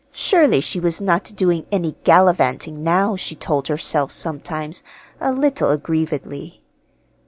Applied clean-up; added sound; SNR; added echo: none; none; none; none.